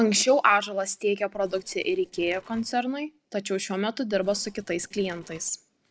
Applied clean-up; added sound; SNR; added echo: neural separator model SepFormer DNS4.